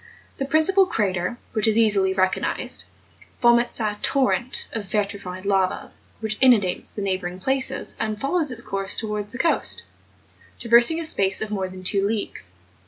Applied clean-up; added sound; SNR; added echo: none; none; none; none.